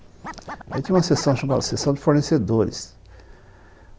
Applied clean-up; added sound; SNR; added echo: none; Scratching (performance technique); 12 dB; none.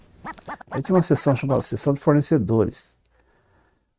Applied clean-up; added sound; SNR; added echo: neural mask model RNNoise.